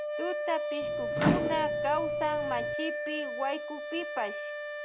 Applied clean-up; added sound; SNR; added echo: none; Wind instrument, woodwind instrument + Microwave oven; -3 dB; none.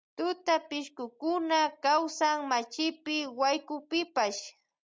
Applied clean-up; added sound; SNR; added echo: none; none; none; none.